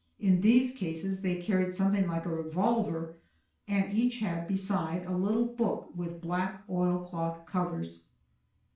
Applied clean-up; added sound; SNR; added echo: none; none; none; reverberation time 0.4 s.